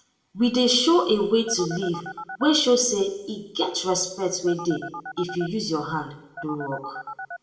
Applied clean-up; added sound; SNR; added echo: none; Telephone; 12 dB; reverberation time 0.7 s.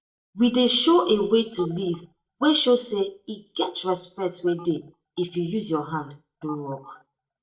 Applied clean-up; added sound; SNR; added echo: neural mask model DeepFilterNet 3.